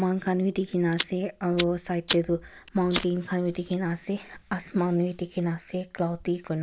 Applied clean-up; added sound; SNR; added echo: none; Fire; 9 dB; none.